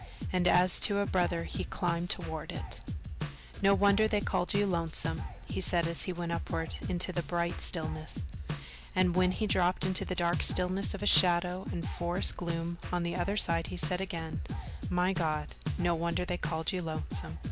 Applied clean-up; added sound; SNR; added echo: none; Drum kit; 6 dB; none.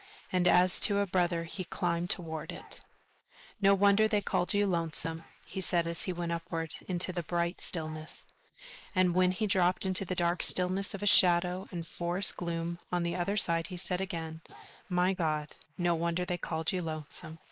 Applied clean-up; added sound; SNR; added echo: neural mask model Resemble Enhance denoiser.